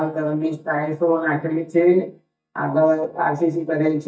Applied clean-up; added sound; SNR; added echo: neural mask model DeepFilterNet 3.